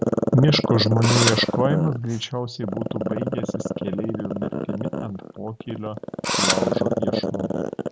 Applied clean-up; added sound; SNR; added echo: none; Growling + Engine / Drill; 0 dB; none.